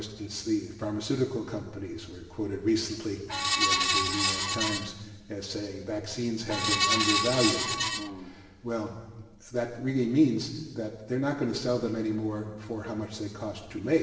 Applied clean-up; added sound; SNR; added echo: none; Screech; -3 dB; reverberation time 1.3 s.